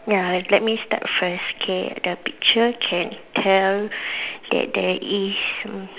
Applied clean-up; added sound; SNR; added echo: none; none; none; none.